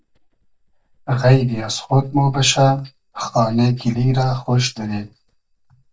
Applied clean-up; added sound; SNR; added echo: neural mask model DeepFilterNet 3.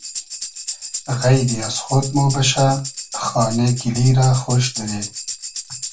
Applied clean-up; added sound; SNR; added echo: none; Tambourine; 10 dB; reverberation time 0.2 s.